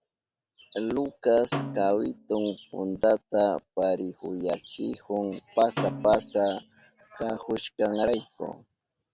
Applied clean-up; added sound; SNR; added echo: none; Snare drum; 12 dB; none.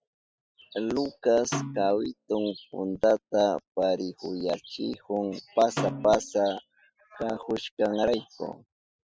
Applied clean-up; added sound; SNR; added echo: classical method spectral subtraction.